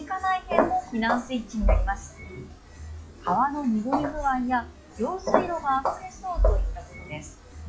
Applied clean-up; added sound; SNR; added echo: classical method log-MMSE.